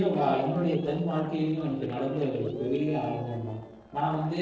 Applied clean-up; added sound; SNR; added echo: neural separator model SepFormer DNS4.